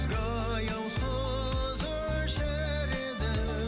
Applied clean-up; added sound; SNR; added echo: none; none; none; none.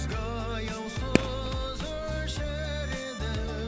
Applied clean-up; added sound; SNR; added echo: none; Fireworks; 2 dB; none.